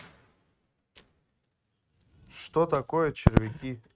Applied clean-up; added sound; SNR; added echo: neural mask model RNNoise.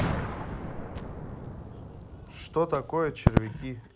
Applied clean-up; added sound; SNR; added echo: none; Crackle + Boom; -3 dB; none.